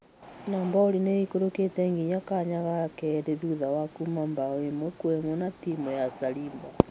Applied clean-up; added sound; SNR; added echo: none; none; none; none.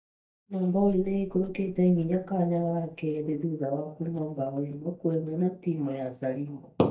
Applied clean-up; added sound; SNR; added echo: neural mask model DeepFilterNet 3.